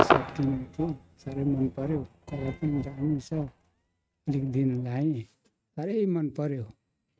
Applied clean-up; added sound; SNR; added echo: neural mask model RNNoise.